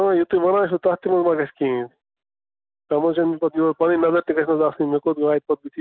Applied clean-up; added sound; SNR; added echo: none; none; none; none.